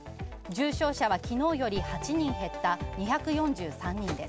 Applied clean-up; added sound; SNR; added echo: none; Crumpling, crinkling; 20 dB; none.